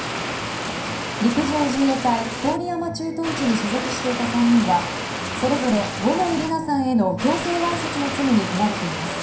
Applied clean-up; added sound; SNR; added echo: none; Water; 6 dB; reverberation time 0.5 s.